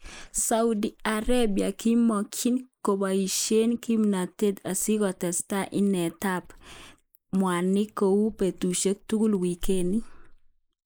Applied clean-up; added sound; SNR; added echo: neural mask model Resemble Enhance denoiser.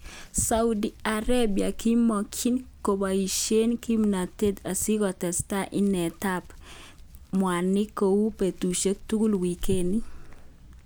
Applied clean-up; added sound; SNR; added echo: none; Hands; 12 dB; none.